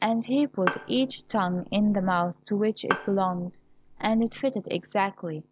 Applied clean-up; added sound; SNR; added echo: none; Bowed string instrument; 10 dB; none.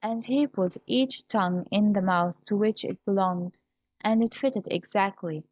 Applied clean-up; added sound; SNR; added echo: neural mask model DeepFilterNet 3.